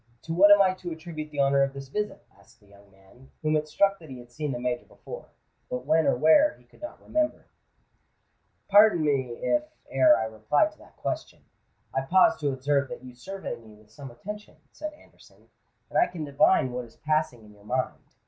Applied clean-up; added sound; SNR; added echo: none; none; none; none.